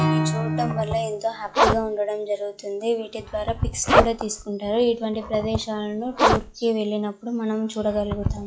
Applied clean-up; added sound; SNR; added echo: classical method log-MMSE.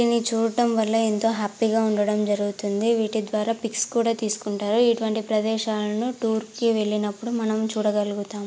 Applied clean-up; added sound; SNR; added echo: none; none; none; none.